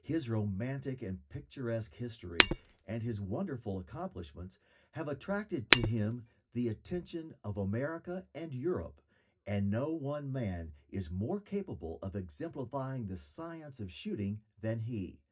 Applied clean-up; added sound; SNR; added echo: none; Shatter; -3 dB; reverberation time 0.4 s.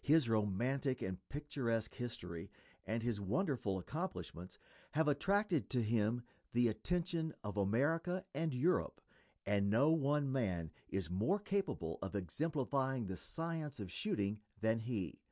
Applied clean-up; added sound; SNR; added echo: none; none; none; none.